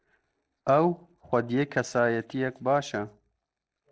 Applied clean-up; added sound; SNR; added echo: neural separator model SepFormer DNS4.